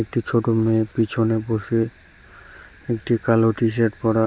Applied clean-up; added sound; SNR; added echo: none; none; none; none.